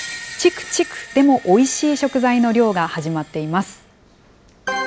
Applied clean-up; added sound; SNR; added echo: none; Screech; 18 dB; none.